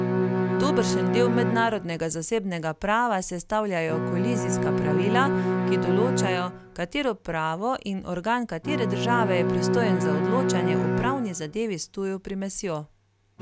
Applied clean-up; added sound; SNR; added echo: none; Bowed string instrument; 0 dB; none.